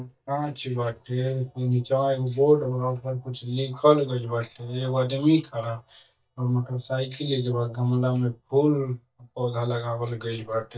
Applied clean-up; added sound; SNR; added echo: neural mask model DeepFilterNet 3.